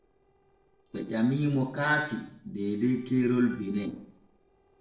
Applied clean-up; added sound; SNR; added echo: neural separator model SepFormer DNS4.